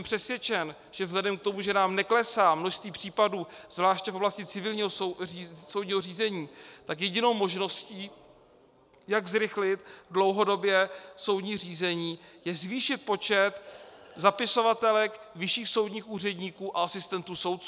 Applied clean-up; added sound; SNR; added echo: none; none; none; none.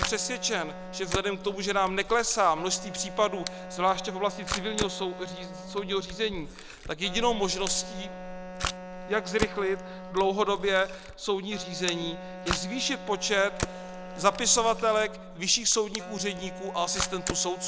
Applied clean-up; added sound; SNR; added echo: none; Camera + Wind instrument, woodwind instrument; 8 dB; none.